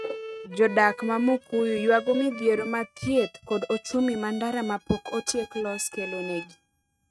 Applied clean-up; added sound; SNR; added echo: neural mask model RNNoise.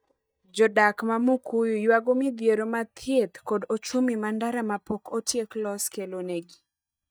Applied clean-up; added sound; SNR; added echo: neural mask model DeepFilterNet 3.